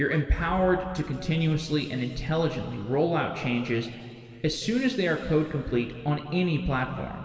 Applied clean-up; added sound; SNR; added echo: none; Bird; 17 dB; reverberation time 2.4 s.